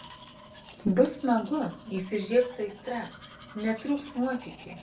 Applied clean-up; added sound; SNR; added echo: none; Domestic sounds, home sounds; 18 dB; reverberation time 0.3 s.